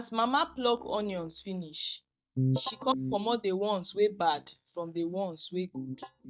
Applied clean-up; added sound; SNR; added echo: neural mask model DeepFilterNet 3.